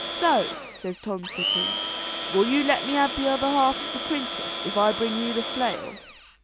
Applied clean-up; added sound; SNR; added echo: none; Domestic sounds, home sounds; 5 dB; none.